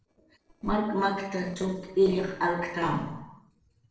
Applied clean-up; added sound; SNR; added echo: neural separator model SepFormer DNS4.